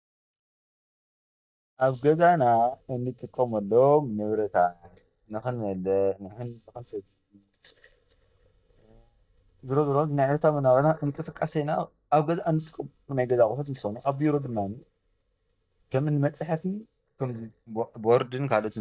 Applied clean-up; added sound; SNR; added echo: neural mask model DeepFilterNet 3.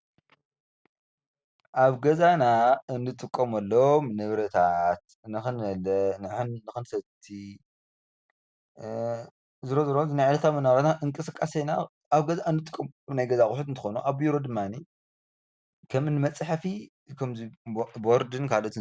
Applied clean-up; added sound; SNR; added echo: none; none; none; none.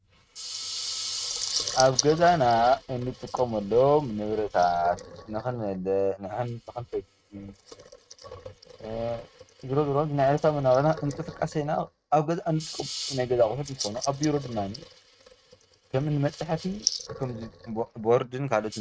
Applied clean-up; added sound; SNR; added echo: neural mask model RNNoise.